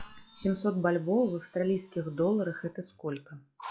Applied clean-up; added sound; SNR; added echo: classical method log-MMSE.